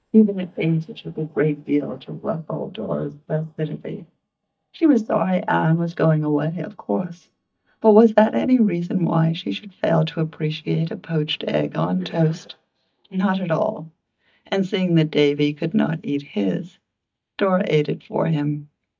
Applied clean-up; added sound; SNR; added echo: neural mask model DeepFilterNet 3.